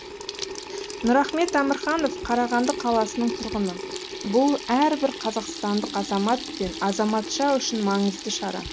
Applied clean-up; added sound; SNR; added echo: none; Sink (filling or washing) / Water tap, faucet; 10 dB; none.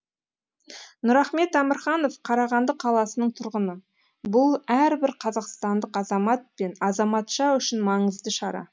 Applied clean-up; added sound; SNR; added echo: none; none; none; none.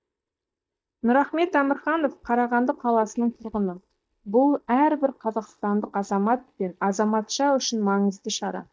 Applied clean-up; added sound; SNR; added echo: neural mask model DeepFilterNet 3.